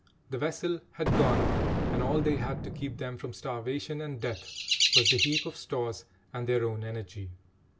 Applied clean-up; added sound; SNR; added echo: none; Chirp, tweet + Explosion; -4 dB; none.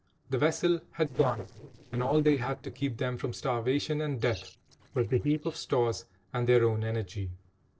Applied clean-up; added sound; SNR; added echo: neural separator model SepFormer DNS4.